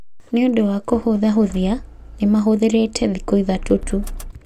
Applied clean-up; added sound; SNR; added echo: none; Motor vehicle (road); 13 dB; none.